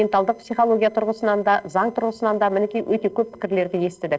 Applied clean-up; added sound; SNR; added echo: neural separator model SepFormer DNS4.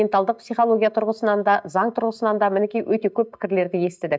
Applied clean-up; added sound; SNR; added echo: neural mask model DeepFilterNet 3.